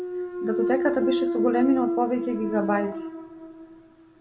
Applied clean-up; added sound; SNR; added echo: none; Thump, thud; 1 dB; none.